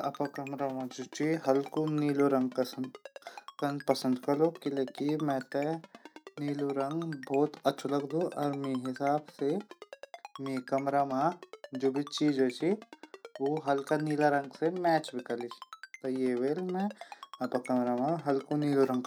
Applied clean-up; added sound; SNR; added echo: none; Ringtone; 18 dB; none.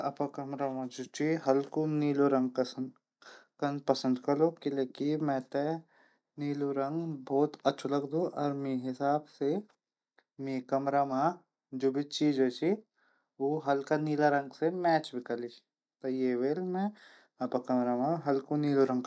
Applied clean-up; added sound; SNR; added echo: none; none; none; none.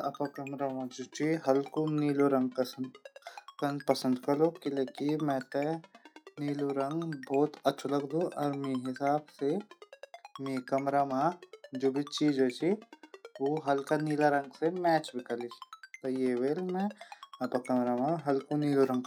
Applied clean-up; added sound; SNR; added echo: classical method log-MMSE.